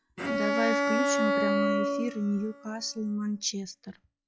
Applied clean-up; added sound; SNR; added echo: classical method log-MMSE.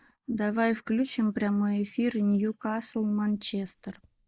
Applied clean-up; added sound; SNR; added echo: neural mask model Resemble Enhance denoiser.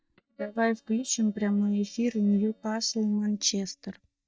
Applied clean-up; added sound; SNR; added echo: neural mask model DeepFilterNet 3.